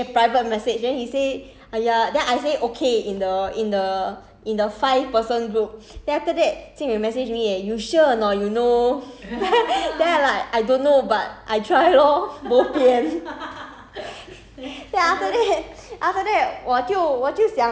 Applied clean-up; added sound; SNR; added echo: none; none; none; none.